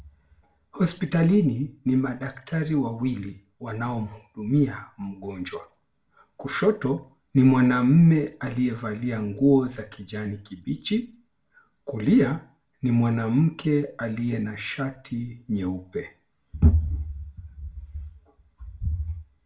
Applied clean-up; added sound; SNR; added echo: none; none; none; reverberation time 0.4 s.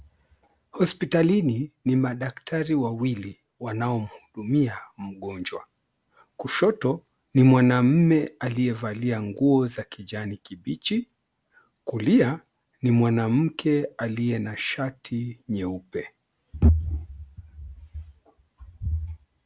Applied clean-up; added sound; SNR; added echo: none; none; none; none.